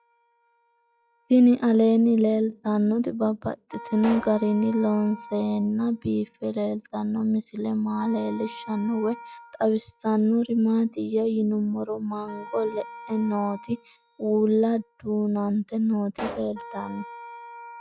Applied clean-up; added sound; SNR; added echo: classical method log-MMSE.